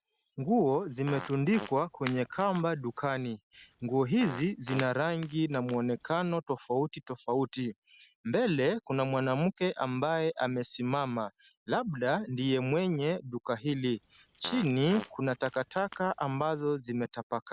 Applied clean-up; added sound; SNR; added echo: none; Fart + Finger snapping; 16 dB; none.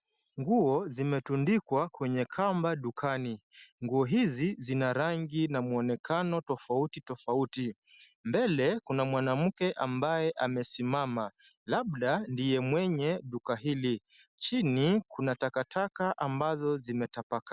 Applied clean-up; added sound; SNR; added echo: none; none; none; none.